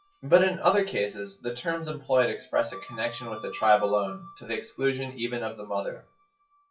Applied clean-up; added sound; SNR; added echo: classical method WPE with log-MMSE.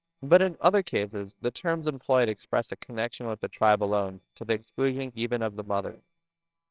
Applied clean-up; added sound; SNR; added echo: neural separator model SepFormer WHAMR!.